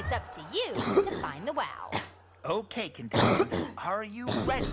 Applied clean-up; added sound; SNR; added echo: none; Cough; -3 dB; none.